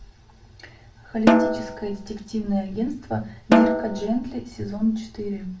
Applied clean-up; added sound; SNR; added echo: none; Snare drum; -4 dB; reverberation time 0.3 s.